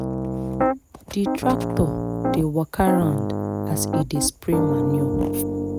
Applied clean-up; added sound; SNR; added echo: none; Piano; -1 dB; none.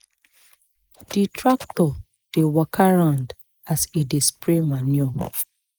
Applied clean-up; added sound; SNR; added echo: neural mask model Resemble Enhance denoiser.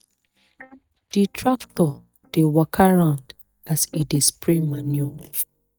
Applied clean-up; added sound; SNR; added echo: neural mask model DeepFilterNet 3.